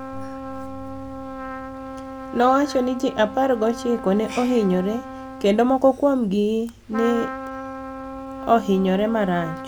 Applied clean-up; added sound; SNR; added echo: none; Trumpet; 11 dB; none.